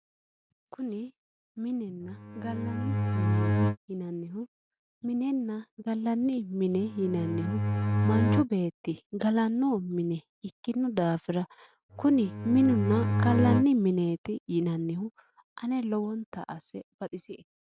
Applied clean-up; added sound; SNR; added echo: none; Bowed string instrument; -2 dB; none.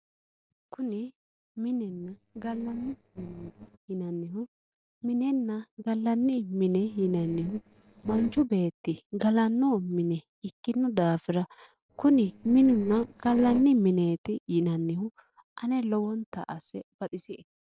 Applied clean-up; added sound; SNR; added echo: neural separator model SepFormer DNS4.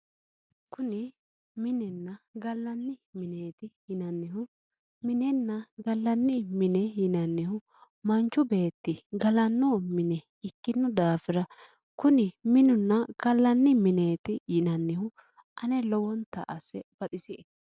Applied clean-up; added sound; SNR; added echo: none; none; none; none.